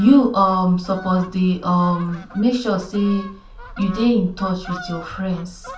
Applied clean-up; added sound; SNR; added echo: none; Fowl; 18 dB; reverberation time 0.3 s.